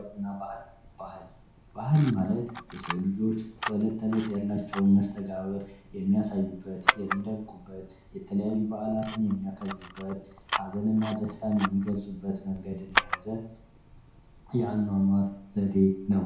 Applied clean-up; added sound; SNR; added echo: none; Camera; 8 dB; reverberation time 0.6 s.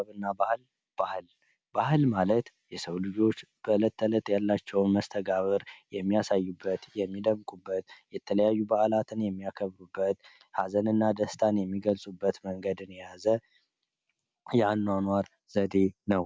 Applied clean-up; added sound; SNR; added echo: none; none; none; none.